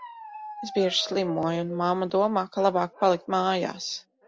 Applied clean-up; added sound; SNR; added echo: none; Bark; 16 dB; none.